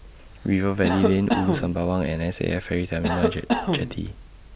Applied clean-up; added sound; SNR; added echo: none; Cough; 3 dB; none.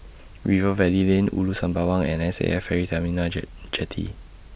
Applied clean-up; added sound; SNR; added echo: none; none; none; none.